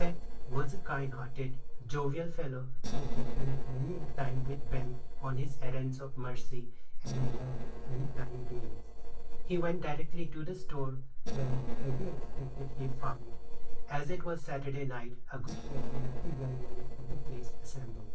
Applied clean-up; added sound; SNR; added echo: neural separator model SepFormer DNS4.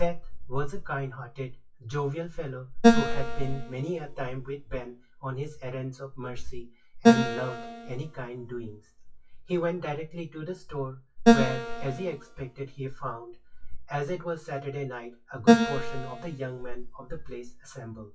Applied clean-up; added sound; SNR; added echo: classical method WPE with log-MMSE.